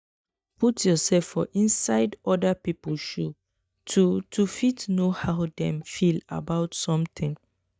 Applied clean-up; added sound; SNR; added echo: neural mask model DeepFilterNet 3.